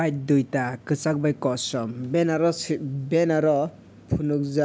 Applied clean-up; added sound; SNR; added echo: none; none; none; none.